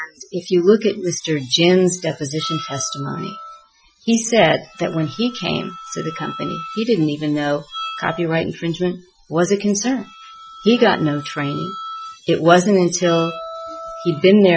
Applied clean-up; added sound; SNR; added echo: classical method Wiener filter.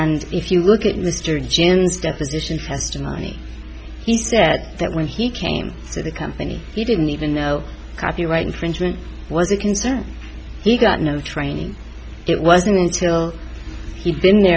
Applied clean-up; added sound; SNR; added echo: none; none; none; none.